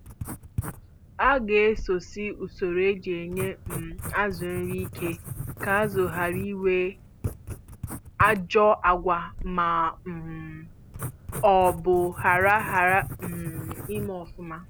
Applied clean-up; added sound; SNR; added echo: none; Writing; 11 dB; none.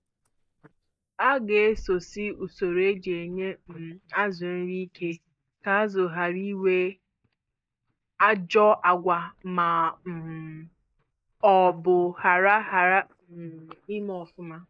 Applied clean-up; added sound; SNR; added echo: neural mask model DeepFilterNet 3.